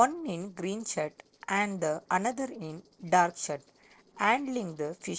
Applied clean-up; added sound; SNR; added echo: neural separator model SepFormer DNS4.